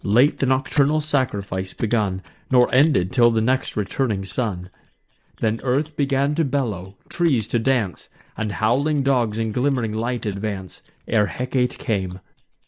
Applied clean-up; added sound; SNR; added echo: neural mask model Resemble Enhance denoiser.